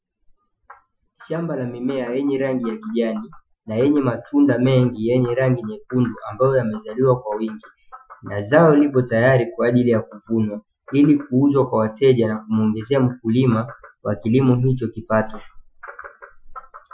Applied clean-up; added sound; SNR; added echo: classical method Wiener filter.